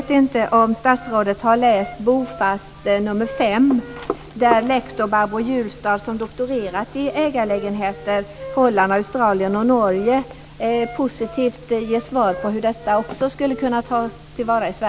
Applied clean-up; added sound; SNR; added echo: none; Wind instrument, woodwind instrument; 19 dB; none.